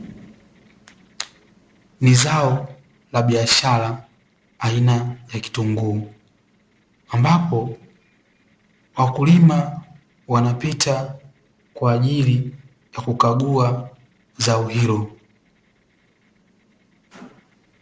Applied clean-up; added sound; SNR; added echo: none; none; none; none.